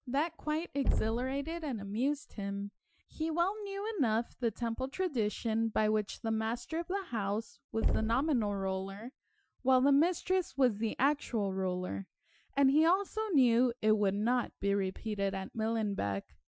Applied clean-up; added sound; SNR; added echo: classical method Wiener filter.